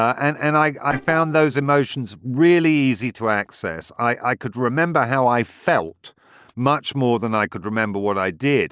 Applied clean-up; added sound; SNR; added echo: neural separator model SepFormer DNS4.